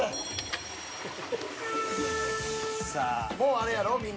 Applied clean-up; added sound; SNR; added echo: none; Toilet flush / Water; 10 dB; none.